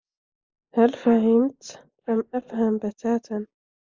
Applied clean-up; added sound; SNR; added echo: neural mask model Resemble Enhance denoiser.